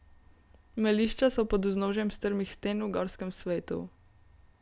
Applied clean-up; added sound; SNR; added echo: none; none; none; none.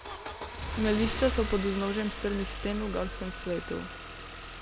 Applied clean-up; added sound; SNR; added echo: none; Engine starting / Car; 5 dB; none.